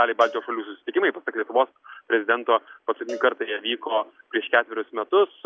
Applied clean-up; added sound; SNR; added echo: none; Cowbell; 20 dB; none.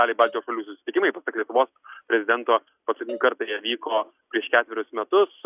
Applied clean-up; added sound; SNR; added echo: neural mask model RNNoise.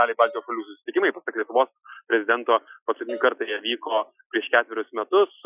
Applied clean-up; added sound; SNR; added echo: classical method Wiener filter.